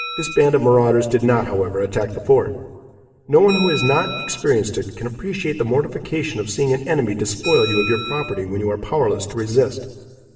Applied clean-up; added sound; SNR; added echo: none; Bell; 13 dB; reverberation time 1.9 s.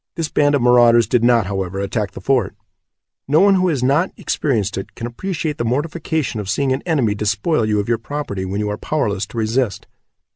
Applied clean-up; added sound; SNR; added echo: none; none; none; none.